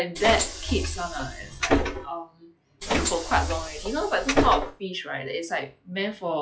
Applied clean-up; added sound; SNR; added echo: classical method log-MMSE.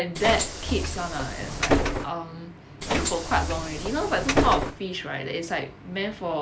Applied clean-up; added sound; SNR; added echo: none; Bus; -2 dB; none.